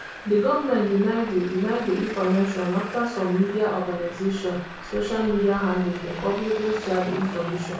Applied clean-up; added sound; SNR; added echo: none; Traffic noise, roadway noise; 13 dB; reverberation time 0.6 s.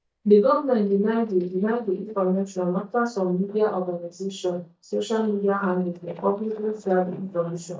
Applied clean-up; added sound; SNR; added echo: neural mask model DeepFilterNet 3.